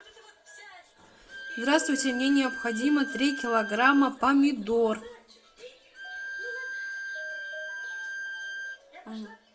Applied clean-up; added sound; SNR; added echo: none; Bowed string instrument; 9 dB; reverberation time 0.3 s.